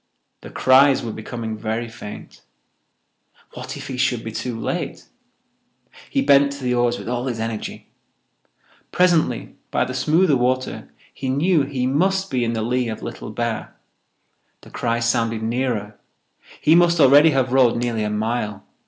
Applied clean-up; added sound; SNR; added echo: none; none; none; none.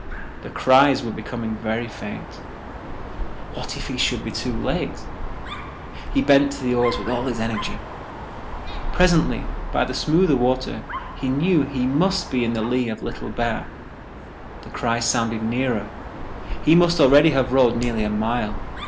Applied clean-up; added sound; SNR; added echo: none; Dog; 8 dB; none.